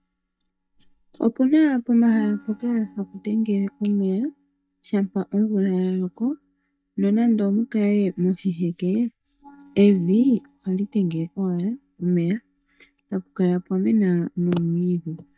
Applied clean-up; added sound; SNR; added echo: neural mask model DeepFilterNet 3.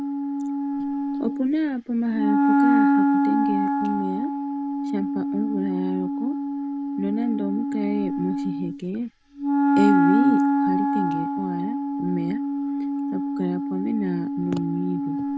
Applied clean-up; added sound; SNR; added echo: none; Wind instrument, woodwind instrument; -5 dB; none.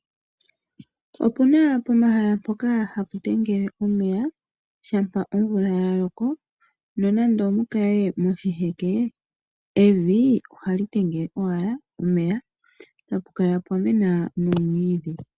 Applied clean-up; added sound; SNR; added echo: none; none; none; none.